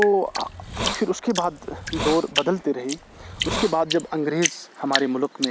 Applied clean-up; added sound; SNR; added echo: none; Hiss + Drip; 6 dB; none.